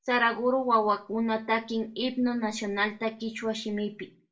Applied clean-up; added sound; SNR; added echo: none; none; none; reverberation time 0.2 s.